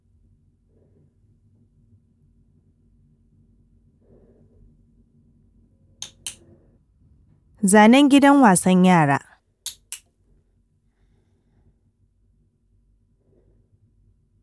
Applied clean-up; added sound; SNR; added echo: none; none; none; none.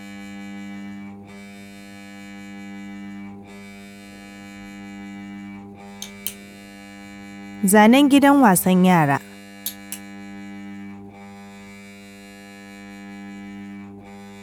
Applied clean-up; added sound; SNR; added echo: none; Engine; 14 dB; none.